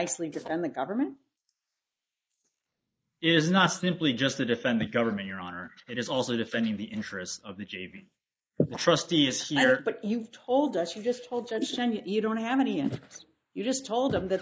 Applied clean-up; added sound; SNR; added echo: neural mask model Resemble Enhance denoiser.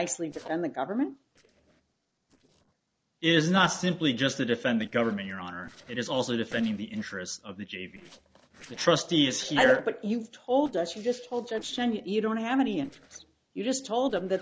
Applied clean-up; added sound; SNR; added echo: neural separator model SepFormer DNS4.